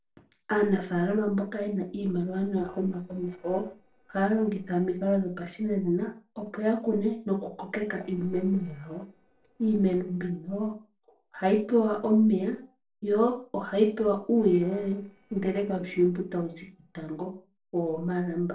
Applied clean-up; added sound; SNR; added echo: neural separator model SepFormer DNS4.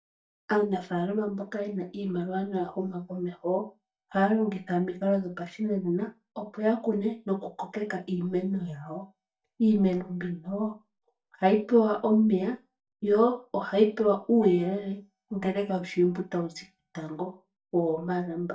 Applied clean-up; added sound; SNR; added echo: neural mask model DeepFilterNet 3.